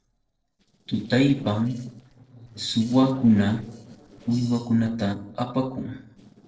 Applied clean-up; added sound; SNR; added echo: neural separator model SepFormer DNS4.